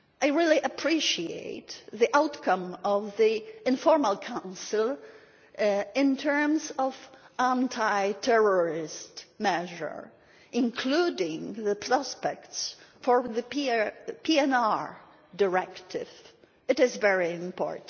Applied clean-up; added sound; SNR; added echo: none; none; none; none.